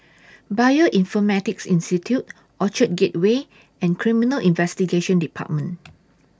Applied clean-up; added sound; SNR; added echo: none; none; none; none.